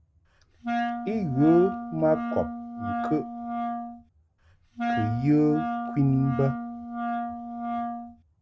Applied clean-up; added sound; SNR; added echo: none; Wind instrument, woodwind instrument; 4 dB; none.